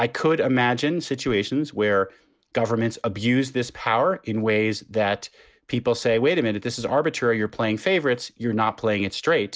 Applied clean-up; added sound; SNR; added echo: none; none; none; none.